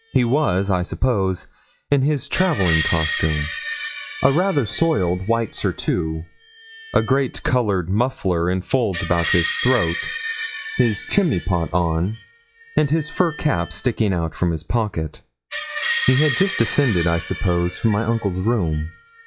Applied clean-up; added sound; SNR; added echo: classical method log-MMSE.